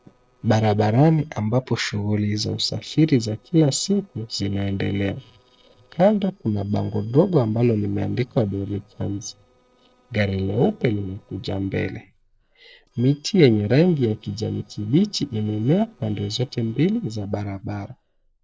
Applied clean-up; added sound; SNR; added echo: neural separator model SepFormer DNS4.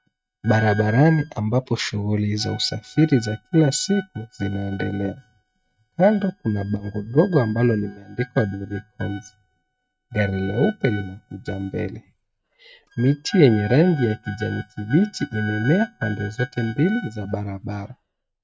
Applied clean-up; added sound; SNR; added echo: neural mask model RNNoise.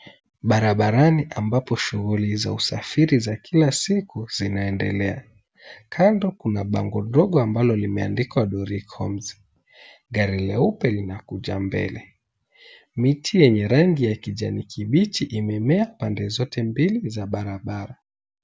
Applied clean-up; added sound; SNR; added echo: none; none; none; none.